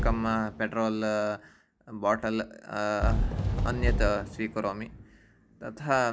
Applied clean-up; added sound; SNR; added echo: none; Fireworks; 2 dB; none.